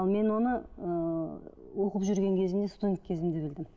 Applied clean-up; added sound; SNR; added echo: none; none; none; none.